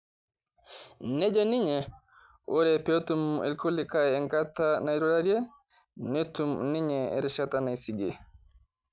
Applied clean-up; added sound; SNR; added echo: none; none; none; none.